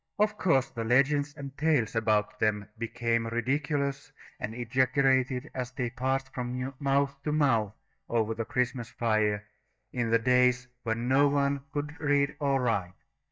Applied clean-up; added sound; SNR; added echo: neural mask model DeepFilterNet 3.